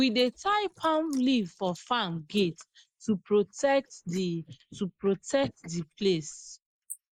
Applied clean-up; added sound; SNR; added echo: neural mask model Resemble Enhance denoiser.